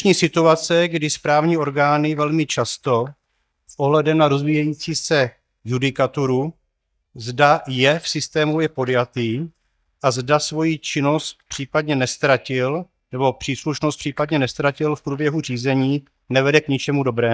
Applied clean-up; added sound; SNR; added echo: neural mask model DeepFilterNet 3.